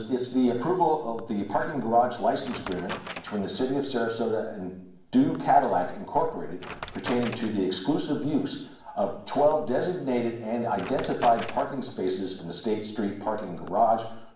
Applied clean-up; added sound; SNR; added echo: none; Wood; 18 dB; reverberation time 0.7 s.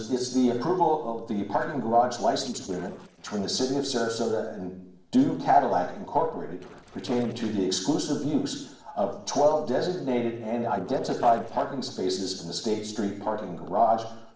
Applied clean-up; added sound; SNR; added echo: neural separator model SepFormer DNS4.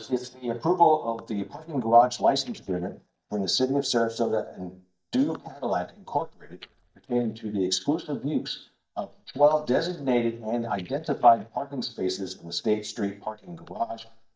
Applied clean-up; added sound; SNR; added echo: neural mask model DeepFilterNet 3.